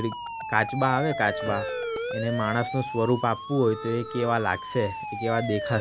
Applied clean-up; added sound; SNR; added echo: none; Siren; 7 dB; none.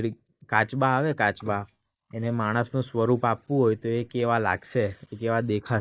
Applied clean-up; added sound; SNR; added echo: neural mask model Resemble Enhance denoiser.